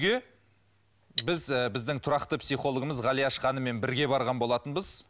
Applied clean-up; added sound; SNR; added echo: none; Cutlery, silverware; 6 dB; none.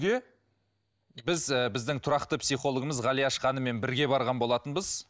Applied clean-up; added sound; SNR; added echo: neural mask model DeepFilterNet 3.